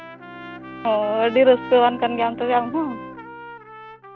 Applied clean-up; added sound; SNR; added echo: none; Bowed string instrument + Trumpet; 14 dB; none.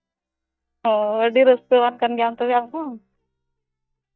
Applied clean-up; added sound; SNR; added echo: neural mask model DeepFilterNet 3.